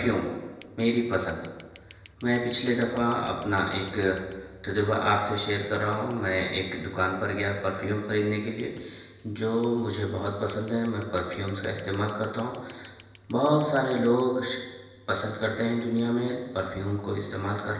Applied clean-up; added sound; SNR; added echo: none; Scissors; 17 dB; reverberation time 1.0 s.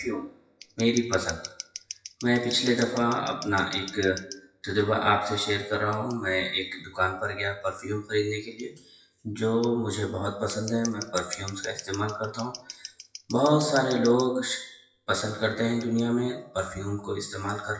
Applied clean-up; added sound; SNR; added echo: classical method WPE with log-MMSE.